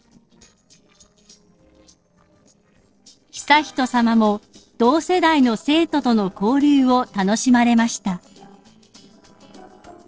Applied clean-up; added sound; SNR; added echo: neural separator model SepFormer DNS4.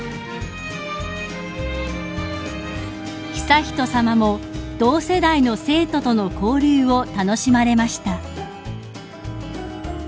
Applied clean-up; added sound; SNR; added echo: none; Bowed string instrument; 14 dB; none.